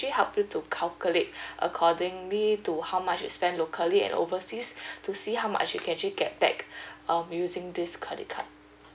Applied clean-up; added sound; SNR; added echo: none; none; none; none.